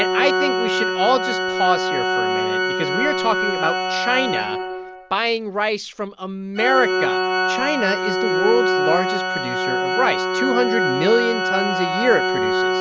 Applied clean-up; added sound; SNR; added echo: none; Organ; -2 dB; none.